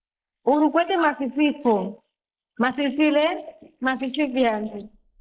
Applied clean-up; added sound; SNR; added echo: neural mask model Resemble Enhance denoiser.